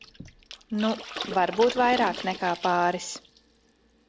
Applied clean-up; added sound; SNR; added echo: none; Water / Splash, splatter; 12 dB; none.